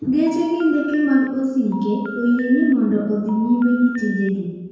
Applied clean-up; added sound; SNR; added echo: none; Telephone; 15 dB; reverberation time 1.2 s.